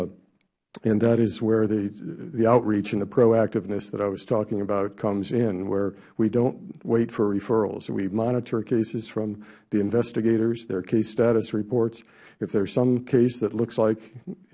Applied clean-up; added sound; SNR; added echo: none; none; none; none.